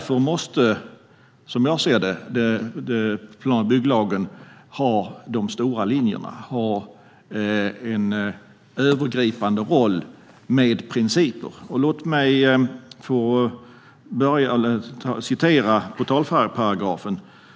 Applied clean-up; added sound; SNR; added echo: none; none; none; none.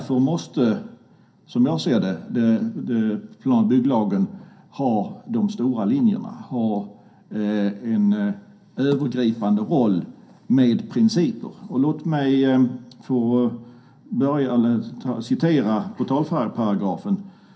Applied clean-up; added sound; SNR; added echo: none; none; none; reverberation time 0.3 s.